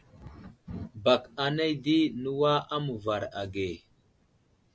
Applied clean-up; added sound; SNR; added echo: none; none; none; none.